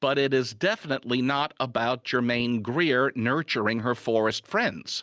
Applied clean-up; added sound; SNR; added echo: none; none; none; none.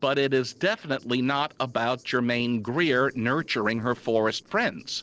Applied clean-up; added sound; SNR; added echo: neural separator model SepFormer DNS4.